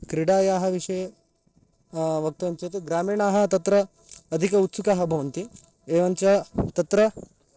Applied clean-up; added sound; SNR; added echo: neural separator model SepFormer DNS4.